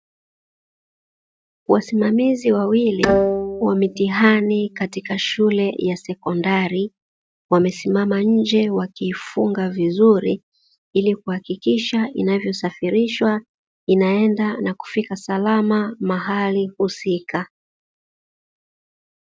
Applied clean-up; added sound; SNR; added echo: neural mask model RNNoise.